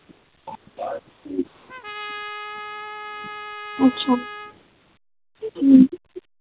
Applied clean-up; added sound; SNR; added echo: none; Trumpet; 12 dB; none.